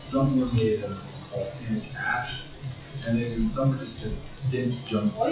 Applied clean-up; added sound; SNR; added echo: classical method WPE with log-MMSE.